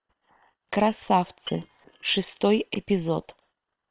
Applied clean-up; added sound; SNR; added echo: neural separator model SepFormer WHAM!.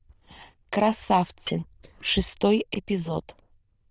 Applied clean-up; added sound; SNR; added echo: neural diffusion model UNIVERSE++.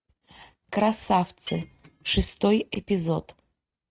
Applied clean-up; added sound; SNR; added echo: neural mask model RNNoise.